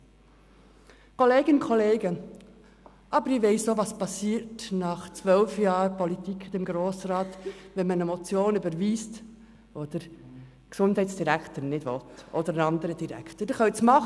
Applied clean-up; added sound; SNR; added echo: none; none; none; none.